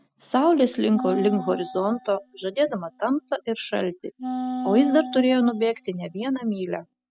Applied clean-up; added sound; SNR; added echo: classical method spectral subtraction.